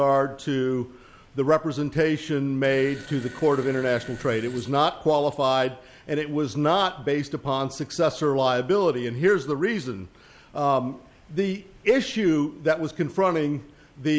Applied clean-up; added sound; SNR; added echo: none; Fart; 19 dB; none.